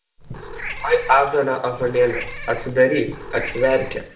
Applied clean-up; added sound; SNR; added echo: none; Meow / Purr; 11 dB; reverberation time 0.5 s.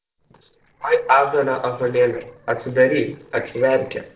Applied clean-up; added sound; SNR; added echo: neural separator model SepFormer DNS4.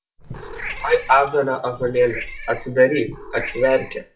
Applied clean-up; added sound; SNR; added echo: classical method WPE with log-MMSE.